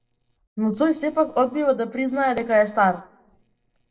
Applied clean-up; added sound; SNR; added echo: neural separator model SepFormer DNS4.